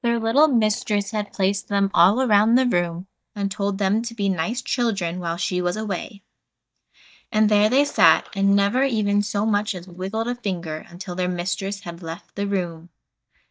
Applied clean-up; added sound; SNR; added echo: neural mask model DeepFilterNet 3.